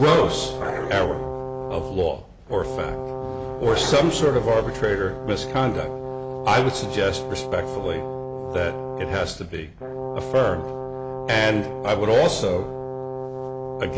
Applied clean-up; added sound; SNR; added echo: none; Brass instrument + Growling; 6 dB; none.